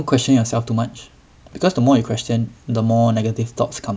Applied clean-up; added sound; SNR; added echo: none; none; none; none.